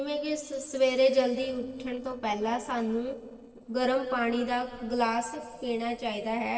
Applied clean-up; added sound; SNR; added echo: neural separator model SepFormer DNS4.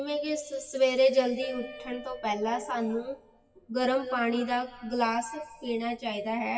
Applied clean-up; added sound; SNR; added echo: classical method WPE with log-MMSE.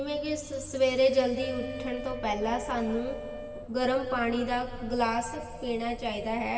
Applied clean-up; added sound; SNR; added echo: none; Wind instrument, woodwind instrument; 12 dB; reverberation time 2.6 s.